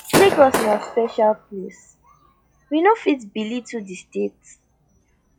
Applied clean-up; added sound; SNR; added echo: classical method log-MMSE.